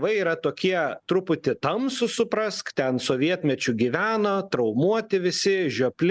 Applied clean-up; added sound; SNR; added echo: none; none; none; none.